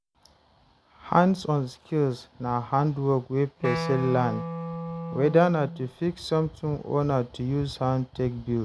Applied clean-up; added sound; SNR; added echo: none; Wind instrument, woodwind instrument; 8 dB; none.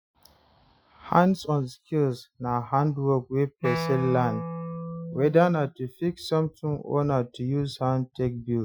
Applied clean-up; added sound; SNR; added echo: classical method Wiener filter.